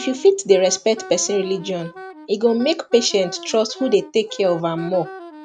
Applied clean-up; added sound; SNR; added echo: none; Wind instrument, woodwind instrument; 17 dB; none.